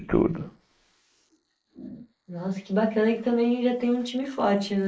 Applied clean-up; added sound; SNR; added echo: neural mask model Resemble Enhance denoiser.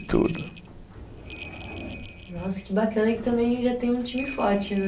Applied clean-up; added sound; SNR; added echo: none; Bell; 16 dB; none.